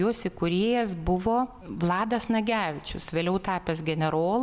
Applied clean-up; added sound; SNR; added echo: none; none; none; none.